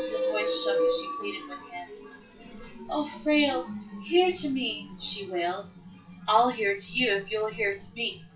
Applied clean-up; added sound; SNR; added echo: classical method WPE with log-MMSE.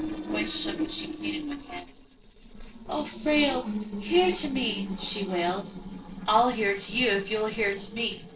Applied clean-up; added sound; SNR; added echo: neural separator model SepFormer DNS4.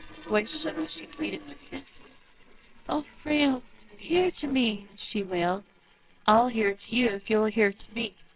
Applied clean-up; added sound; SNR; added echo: neural separator model SepFormer WHAMR!.